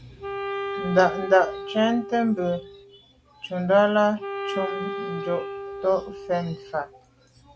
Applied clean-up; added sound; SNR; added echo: none; Wind instrument, woodwind instrument; 9 dB; none.